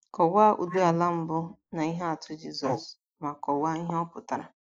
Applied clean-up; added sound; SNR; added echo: neural mask model Resemble Enhance denoiser.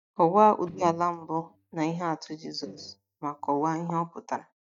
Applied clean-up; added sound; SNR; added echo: neural mask model DeepFilterNet 3.